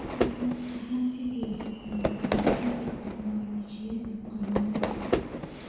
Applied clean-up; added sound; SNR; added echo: none; Fire / Fireworks; 0 dB; reverberation time 1.0 s.